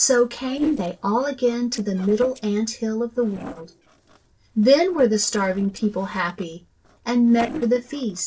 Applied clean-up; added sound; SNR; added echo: neural separator model SepFormer DNS4.